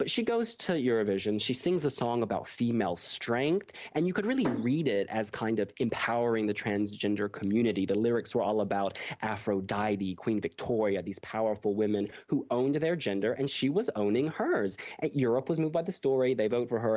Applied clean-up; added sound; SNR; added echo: none; none; none; none.